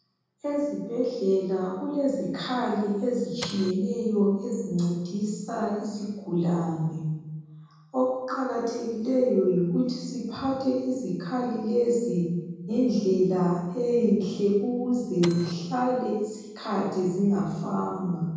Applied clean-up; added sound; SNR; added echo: none; Printer; 10 dB; reverberation time 1.3 s.